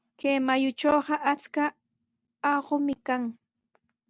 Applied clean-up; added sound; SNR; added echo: none; none; none; none.